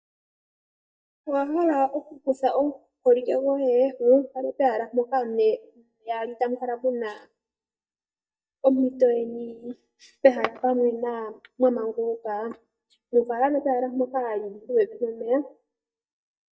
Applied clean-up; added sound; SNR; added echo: neural mask model DeepFilterNet 3.